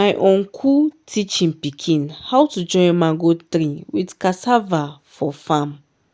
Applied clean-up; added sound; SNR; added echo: none; none; none; none.